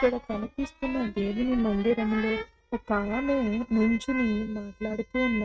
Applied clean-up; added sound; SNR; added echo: neural mask model RNNoise.